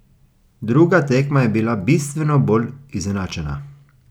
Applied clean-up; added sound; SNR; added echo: none; none; none; none.